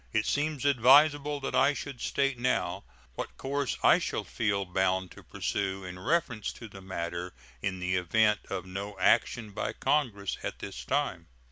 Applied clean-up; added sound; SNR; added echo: none; none; none; none.